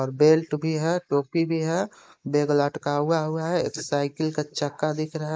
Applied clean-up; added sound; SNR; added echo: neural mask model Resemble Enhance denoiser.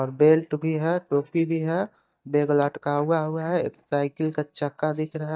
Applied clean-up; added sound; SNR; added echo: neural mask model DeepFilterNet 3.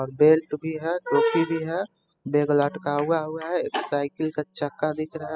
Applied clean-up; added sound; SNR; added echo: classical method spectral subtraction.